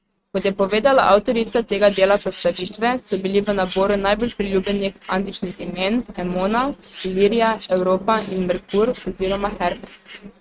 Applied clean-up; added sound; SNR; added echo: neural mask model RNNoise.